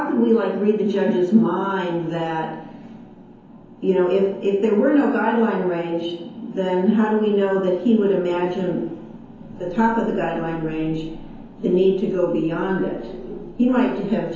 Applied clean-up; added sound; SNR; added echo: none; none; none; reverberation time 0.9 s.